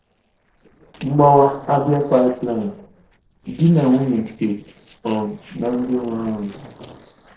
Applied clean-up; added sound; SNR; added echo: neural separator model SepFormer DNS4.